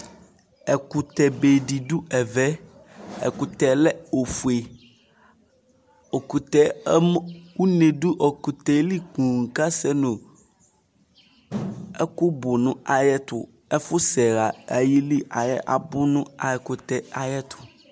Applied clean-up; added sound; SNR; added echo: none; none; none; none.